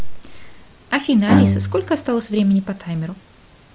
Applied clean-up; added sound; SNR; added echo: none; Bowed string instrument; 0 dB; none.